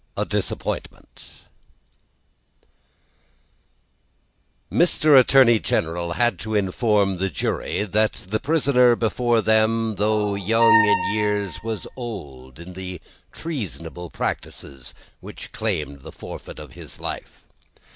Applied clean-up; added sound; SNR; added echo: none; Squeak; 2 dB; none.